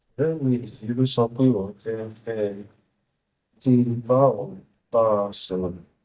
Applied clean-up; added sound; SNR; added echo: neural mask model DeepFilterNet 3.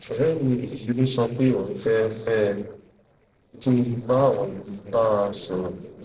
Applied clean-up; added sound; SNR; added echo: neural separator model SepFormer DNS4.